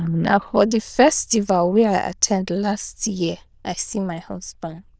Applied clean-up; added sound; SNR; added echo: neural diffusion model UNIVERSE++.